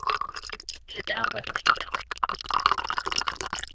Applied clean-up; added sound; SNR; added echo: neural diffusion model UNIVERSE++.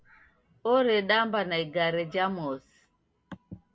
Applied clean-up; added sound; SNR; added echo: none; none; none; none.